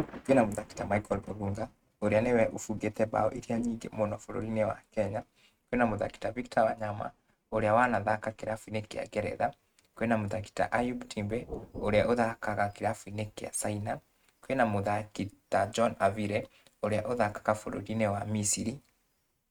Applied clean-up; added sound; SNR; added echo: neural mask model RNNoise.